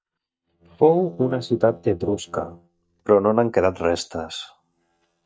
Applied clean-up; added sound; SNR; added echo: neural mask model DeepFilterNet 3.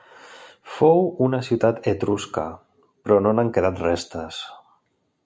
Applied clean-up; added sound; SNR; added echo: none; none; none; none.